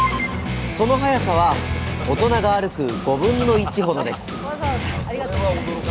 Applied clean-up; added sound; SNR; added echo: none; none; none; none.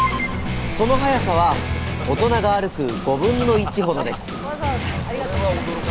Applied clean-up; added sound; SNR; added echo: none; Waves, surf; 12 dB; none.